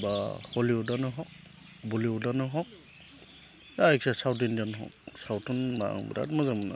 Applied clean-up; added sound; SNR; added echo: none; none; none; none.